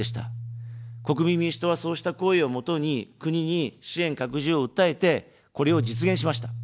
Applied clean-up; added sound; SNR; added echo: none; Keyboard (musical); 11 dB; none.